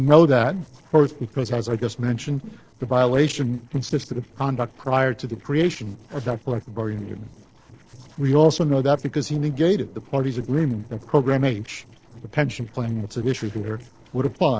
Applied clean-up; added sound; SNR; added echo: neural separator model SepFormer DNS4.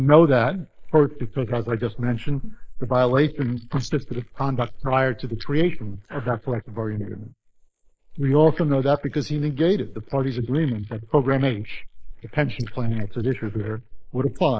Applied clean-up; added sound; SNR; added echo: neural mask model Resemble Enhance denoiser.